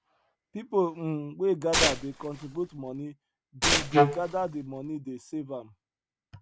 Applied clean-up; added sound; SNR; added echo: none; Tearing + Wind instrument, woodwind instrument; -4 dB; none.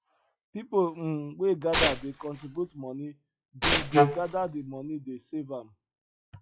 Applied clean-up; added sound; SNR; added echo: classical method log-MMSE.